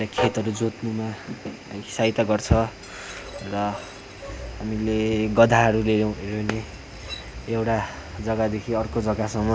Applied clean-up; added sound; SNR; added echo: none; Train; 12 dB; none.